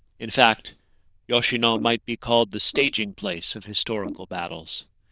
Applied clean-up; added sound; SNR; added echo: neural diffusion model UNIVERSE++.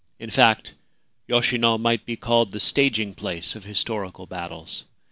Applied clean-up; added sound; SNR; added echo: none; none; none; none.